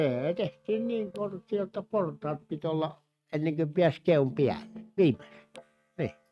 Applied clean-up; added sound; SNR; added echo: neural mask model RNNoise.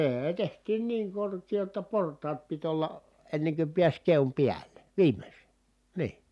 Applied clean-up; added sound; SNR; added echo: none; none; none; none.